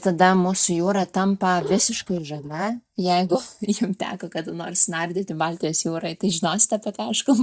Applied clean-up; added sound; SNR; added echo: neural mask model DeepFilterNet 3.